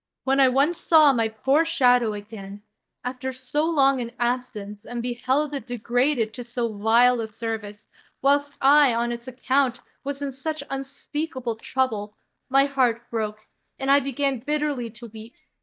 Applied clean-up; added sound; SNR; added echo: neural mask model DeepFilterNet 3.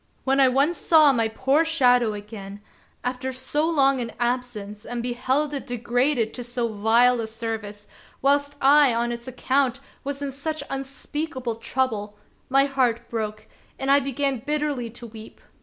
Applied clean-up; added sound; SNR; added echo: none; none; none; none.